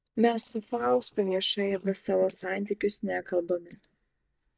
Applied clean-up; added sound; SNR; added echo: neural mask model DeepFilterNet 3.